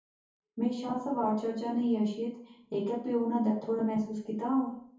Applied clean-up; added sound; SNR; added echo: none; none; none; reverberation time 0.6 s.